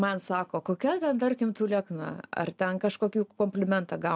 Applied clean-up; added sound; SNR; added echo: none; none; none; none.